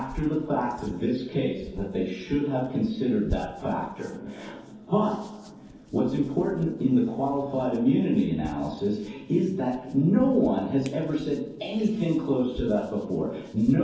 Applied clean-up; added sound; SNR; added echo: neural separator model SepFormer DNS4.